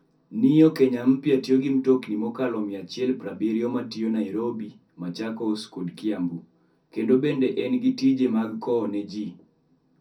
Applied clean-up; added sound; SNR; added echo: none; none; none; reverberation time 0.3 s.